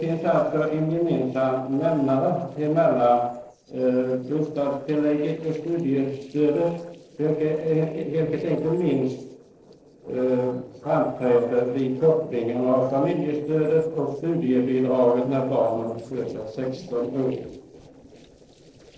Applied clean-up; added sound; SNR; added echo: neural separator model SepFormer DNS4.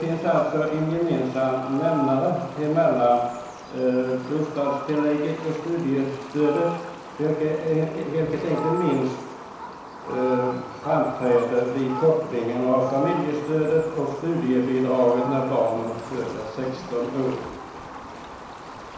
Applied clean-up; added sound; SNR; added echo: none; Fowl; 12 dB; reverberation time 1.0 s.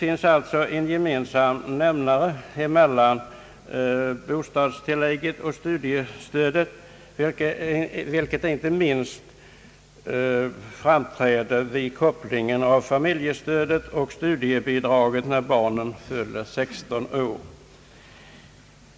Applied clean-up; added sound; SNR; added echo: none; none; none; none.